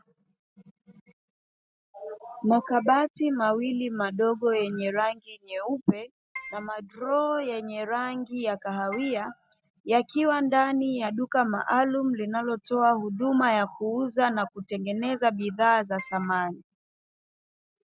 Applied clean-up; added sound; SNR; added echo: neural mask model RNNoise.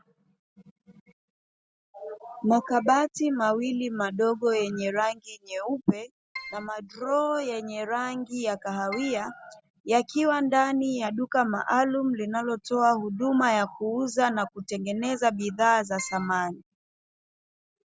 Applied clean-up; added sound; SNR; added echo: none; Keyboard (musical); 12 dB; none.